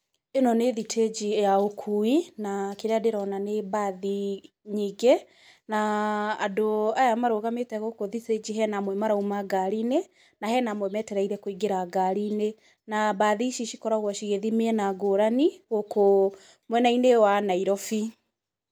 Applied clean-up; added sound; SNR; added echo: none; none; none; none.